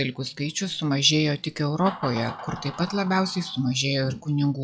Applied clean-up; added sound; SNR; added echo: classical method log-MMSE.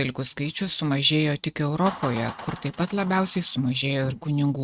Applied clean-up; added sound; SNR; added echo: neural mask model RNNoise.